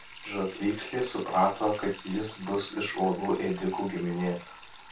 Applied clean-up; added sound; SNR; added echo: none; Sink (filling or washing); 17 dB; reverberation time 0.2 s.